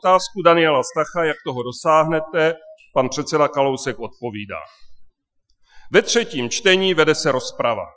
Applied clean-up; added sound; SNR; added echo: classical method Wiener filter.